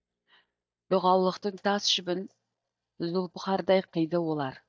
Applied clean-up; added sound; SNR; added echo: neural mask model DeepFilterNet 3.